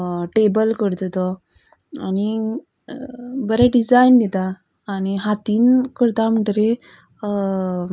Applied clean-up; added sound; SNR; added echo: none; none; none; none.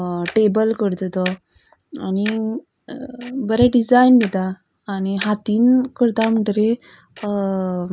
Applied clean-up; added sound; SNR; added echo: none; Tick-tock; 19 dB; none.